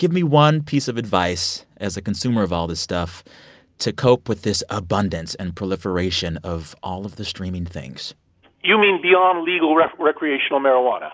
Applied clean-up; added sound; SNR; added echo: none; none; none; none.